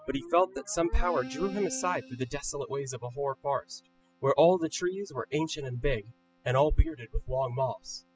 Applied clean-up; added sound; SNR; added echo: classical method spectral subtraction.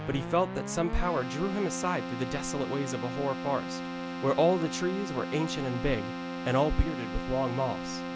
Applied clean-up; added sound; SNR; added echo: none; Keyboard (musical); 6 dB; none.